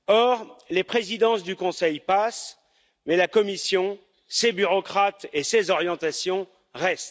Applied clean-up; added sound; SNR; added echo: none; none; none; none.